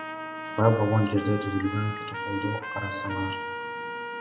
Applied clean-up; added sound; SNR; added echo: none; Trumpet; 7 dB; reverberation time 0.7 s.